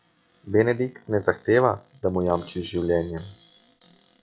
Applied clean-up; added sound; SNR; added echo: classical method log-MMSE.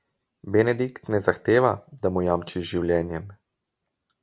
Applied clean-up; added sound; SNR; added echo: none; none; none; none.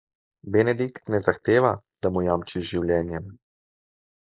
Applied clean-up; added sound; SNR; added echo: neural mask model Resemble Enhance denoiser.